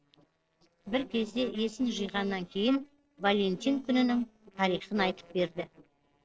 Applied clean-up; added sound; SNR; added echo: neural separator model SepFormer DNS4.